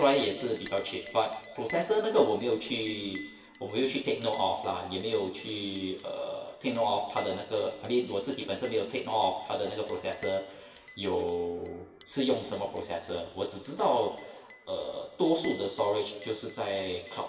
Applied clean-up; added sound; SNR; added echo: none; Chink, clink; 10 dB; reverberation time 1.0 s.